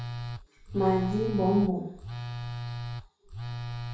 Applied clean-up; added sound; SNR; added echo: none; Telephone; 6 dB; reverberation time 0.6 s.